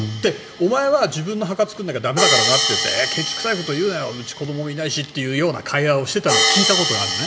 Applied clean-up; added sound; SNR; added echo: none; Hi-hat; 2 dB; none.